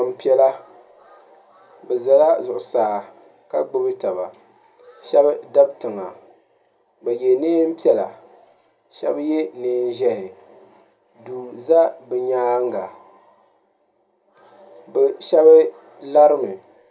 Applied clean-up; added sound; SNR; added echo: none; none; none; reverberation time 0.2 s.